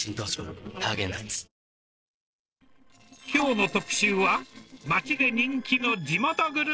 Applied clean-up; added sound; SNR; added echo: neural separator model SepFormer DNS4.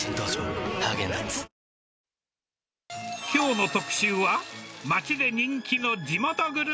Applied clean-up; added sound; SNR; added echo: none; none; none; none.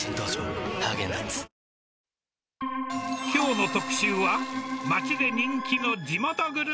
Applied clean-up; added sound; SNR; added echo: none; Organ; 3 dB; none.